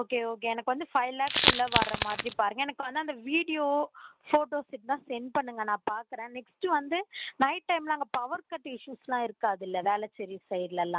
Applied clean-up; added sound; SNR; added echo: neural mask model RNNoise.